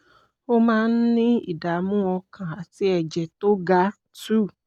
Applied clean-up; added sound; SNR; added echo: none; none; none; none.